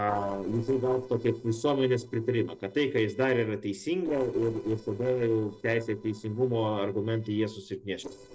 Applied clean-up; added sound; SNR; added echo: neural separator model SepFormer DNS4.